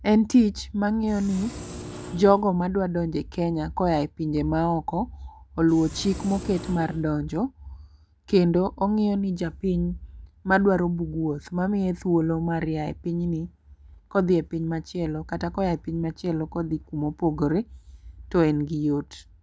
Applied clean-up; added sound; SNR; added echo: none; Engine; 14 dB; none.